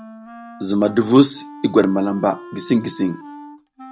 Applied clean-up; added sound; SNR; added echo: none; Wind instrument, woodwind instrument; 18 dB; none.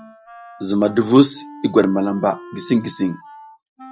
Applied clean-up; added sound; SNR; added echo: classical method Wiener filter.